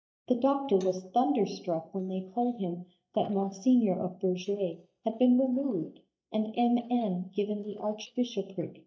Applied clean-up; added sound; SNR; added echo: neural mask model DeepFilterNet 3.